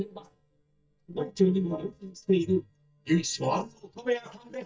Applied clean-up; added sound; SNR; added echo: neural mask model DeepFilterNet 3.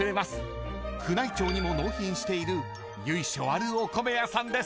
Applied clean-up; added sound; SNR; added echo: none; none; none; none.